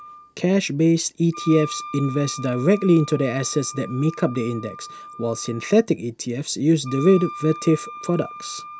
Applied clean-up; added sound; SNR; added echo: none; Wind instrument, woodwind instrument; 16 dB; none.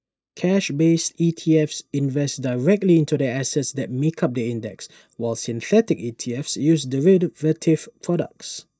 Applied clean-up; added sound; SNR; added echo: neural mask model DeepFilterNet 3.